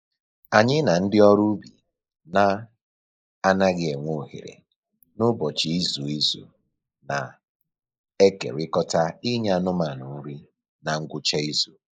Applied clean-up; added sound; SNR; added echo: neural mask model Resemble Enhance denoiser.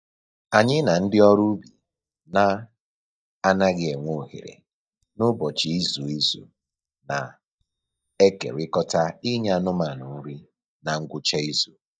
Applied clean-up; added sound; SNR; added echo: neural mask model DeepFilterNet 3.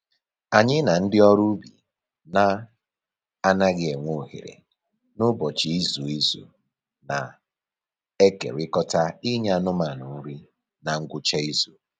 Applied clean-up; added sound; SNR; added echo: none; none; none; none.